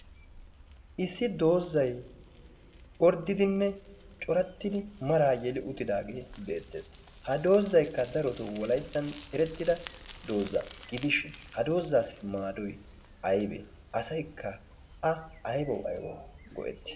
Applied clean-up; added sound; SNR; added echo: none; Bicycle; 20 dB; reverberation time 0.7 s.